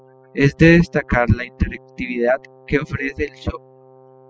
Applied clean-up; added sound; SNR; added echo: classical method spectral subtraction.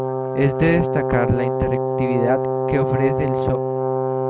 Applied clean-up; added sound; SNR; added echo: none; Brass instrument; -1 dB; none.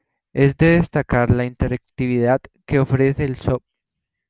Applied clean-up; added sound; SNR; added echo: none; none; none; none.